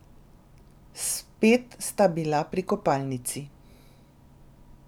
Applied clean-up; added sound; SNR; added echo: none; none; none; none.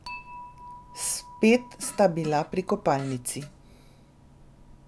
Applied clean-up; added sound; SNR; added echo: none; Fart + Dishes, pots, and pans / Chink, clink; 18 dB; none.